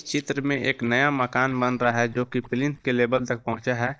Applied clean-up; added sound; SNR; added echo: neural mask model DeepFilterNet 3.